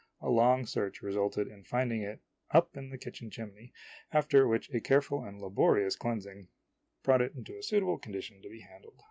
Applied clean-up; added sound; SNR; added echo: none; none; none; none.